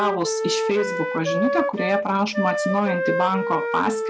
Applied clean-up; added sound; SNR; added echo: none; Wind instrument, woodwind instrument; 1 dB; none.